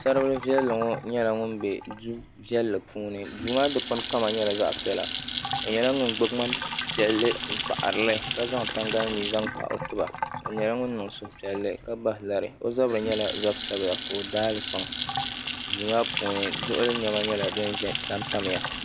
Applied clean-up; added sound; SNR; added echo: none; Sink (filling or washing) / Water tap, faucet / Splash, splatter; 6 dB; none.